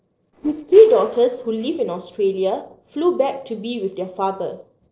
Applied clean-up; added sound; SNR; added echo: neural separator model SepFormer DNS4.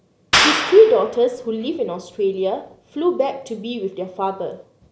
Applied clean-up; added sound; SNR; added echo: none; Clapping; 4 dB; none.